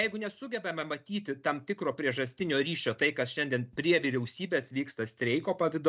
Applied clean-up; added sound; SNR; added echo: none; none; none; none.